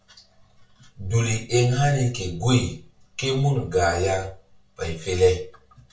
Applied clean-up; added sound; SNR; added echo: none; none; none; reverberation time 0.2 s.